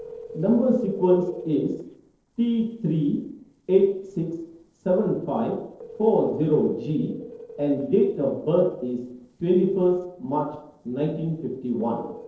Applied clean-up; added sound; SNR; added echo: neural separator model SepFormer DNS4.